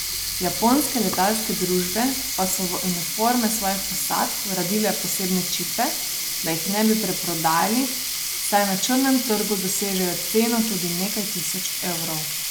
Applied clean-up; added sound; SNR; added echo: none; Sink (filling or washing); 3 dB; none.